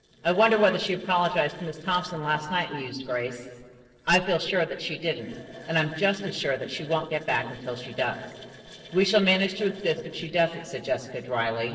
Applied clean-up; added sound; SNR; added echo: neural separator model SepFormer DNS4.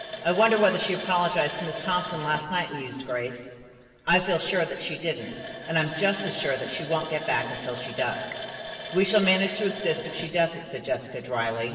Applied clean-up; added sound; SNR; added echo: none; Water tap, faucet; 11 dB; reverberation time 1.9 s.